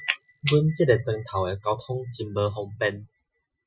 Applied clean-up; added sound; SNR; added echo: classical method Wiener filter.